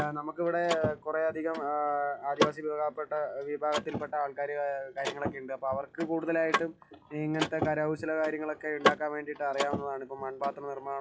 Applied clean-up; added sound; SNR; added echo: classical method log-MMSE.